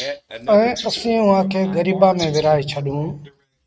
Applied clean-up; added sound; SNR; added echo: neural mask model RNNoise.